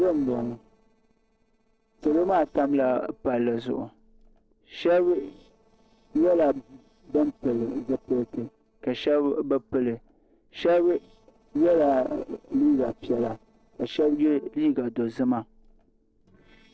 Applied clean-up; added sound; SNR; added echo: neural separator model SepFormer DNS4.